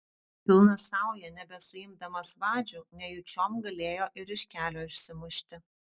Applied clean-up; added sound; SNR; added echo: none; none; none; none.